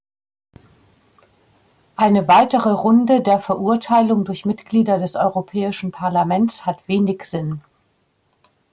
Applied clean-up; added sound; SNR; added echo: none; none; none; none.